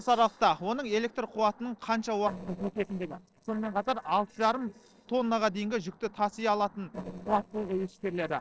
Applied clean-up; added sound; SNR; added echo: neural separator model SepFormer DNS4.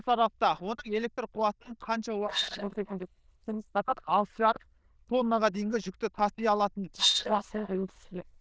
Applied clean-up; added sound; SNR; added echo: neural diffusion model UNIVERSE++.